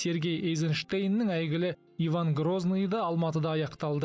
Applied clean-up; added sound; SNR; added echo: none; none; none; none.